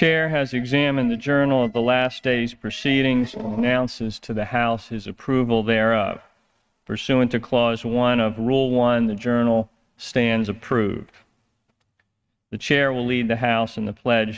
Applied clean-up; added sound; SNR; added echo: neural mask model RNNoise.